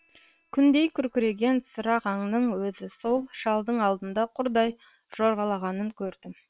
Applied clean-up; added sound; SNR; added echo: neural separator model SepFormer WHAM!.